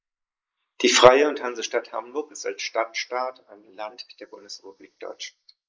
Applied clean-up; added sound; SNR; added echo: neural mask model Resemble Enhance denoiser.